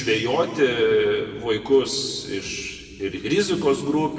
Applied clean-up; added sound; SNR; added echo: none; none; none; reverberation time 2.0 s.